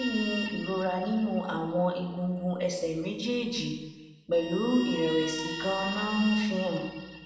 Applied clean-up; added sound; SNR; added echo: none; Guitar; 11 dB; reverberation time 1.1 s.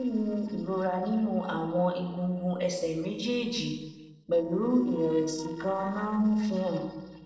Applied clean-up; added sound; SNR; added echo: neural separator model SepFormer DNS4.